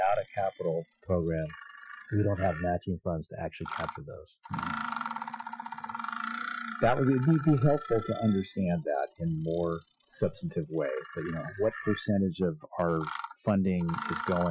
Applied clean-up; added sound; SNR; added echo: classical method Wiener filter.